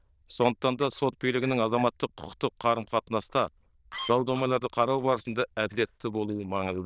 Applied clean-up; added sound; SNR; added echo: neural diffusion model UNIVERSE++.